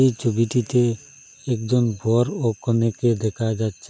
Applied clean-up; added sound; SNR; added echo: none; none; none; none.